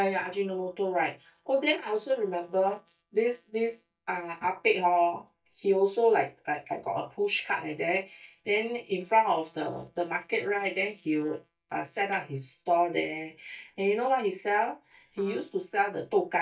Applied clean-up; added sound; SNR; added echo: neural mask model DeepFilterNet 3.